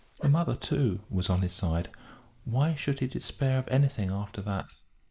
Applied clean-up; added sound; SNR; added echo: neural mask model Resemble Enhance denoiser.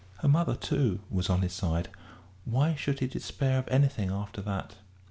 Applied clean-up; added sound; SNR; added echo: none; none; none; none.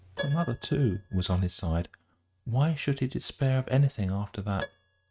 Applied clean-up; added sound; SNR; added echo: neural mask model RNNoise.